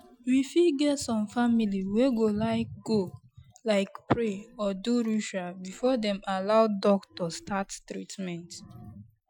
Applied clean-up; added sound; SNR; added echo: classical method Wiener filter.